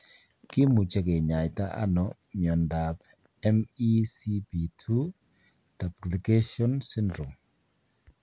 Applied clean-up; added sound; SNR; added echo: none; none; none; none.